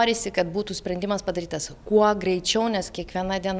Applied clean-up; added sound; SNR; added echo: none; none; none; none.